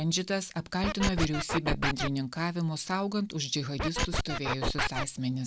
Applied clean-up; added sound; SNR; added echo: none; Scratching (performance technique); 0 dB; none.